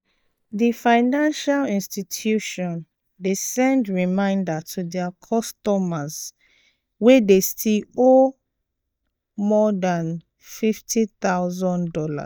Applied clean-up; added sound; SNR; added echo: neural mask model DeepFilterNet 3.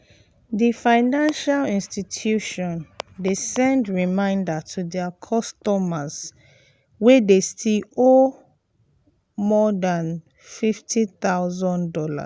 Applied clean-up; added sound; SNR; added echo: none; none; none; none.